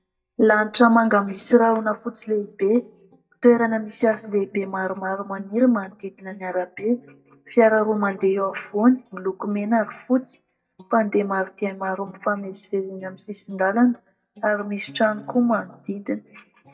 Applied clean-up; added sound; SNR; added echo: neural mask model DeepFilterNet 3.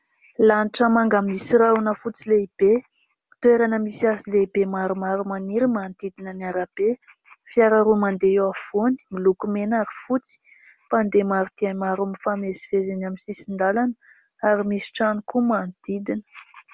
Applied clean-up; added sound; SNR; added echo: none; none; none; none.